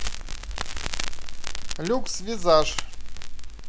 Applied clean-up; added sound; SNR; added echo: none; Crackle; -3 dB; none.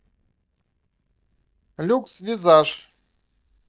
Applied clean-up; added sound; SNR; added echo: neural mask model DeepFilterNet 3.